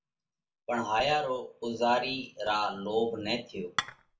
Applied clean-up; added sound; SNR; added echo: none; Dishes, pots, and pans / Chink, clink; 4 dB; reverberation time 0.3 s.